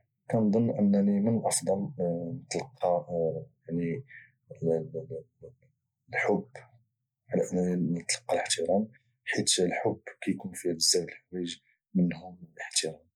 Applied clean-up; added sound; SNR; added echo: none; none; none; none.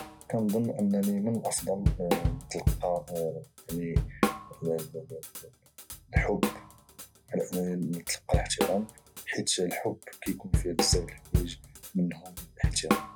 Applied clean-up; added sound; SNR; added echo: none; Drum / Drum kit; 1 dB; none.